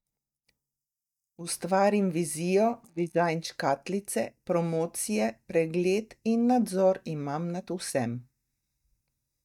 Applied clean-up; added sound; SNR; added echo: neural mask model DeepFilterNet 3.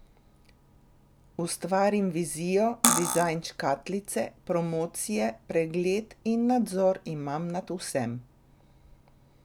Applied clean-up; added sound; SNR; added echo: none; Cutlery, silverware; -4 dB; none.